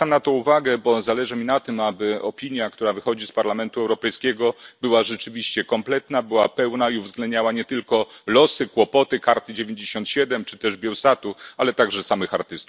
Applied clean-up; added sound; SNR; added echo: none; none; none; none.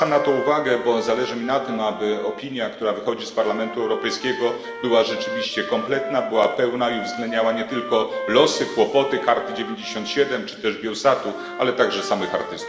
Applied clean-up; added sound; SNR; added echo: none; Wind instrument, woodwind instrument; 10 dB; reverberation time 1.7 s.